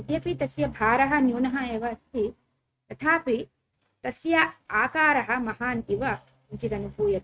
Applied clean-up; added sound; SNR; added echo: neural mask model RNNoise.